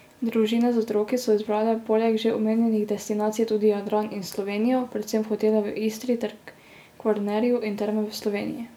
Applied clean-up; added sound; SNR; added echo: none; none; none; none.